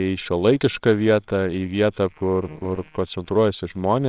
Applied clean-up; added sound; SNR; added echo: neural separator model SepFormer WHAMR!.